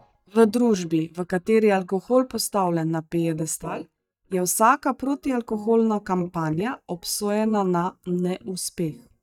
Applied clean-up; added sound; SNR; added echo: neural mask model DeepFilterNet 3.